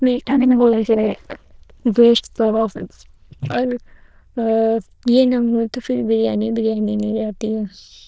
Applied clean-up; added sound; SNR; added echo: neural diffusion model UNIVERSE++.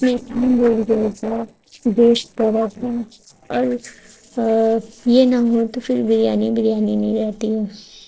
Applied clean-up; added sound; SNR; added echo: neural separator model SepFormer DNS4.